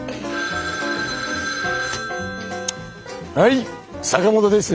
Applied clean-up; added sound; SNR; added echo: none; none; none; none.